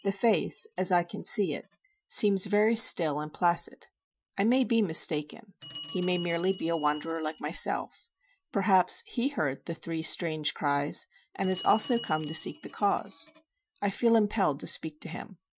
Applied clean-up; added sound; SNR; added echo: classical method Wiener filter.